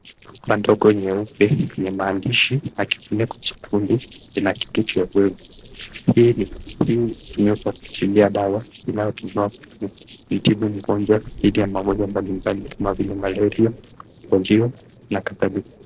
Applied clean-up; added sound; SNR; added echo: neural separator model SepFormer DNS4.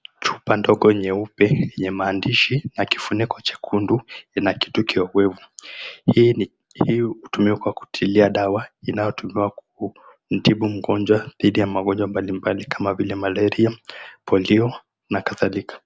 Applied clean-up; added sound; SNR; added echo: none; none; none; none.